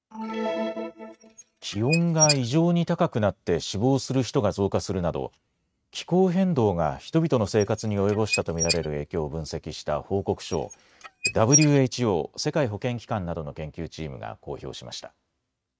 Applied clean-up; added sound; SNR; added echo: neural mask model RNNoise.